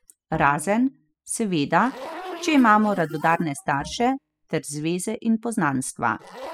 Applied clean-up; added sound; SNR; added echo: classical method spectral subtraction.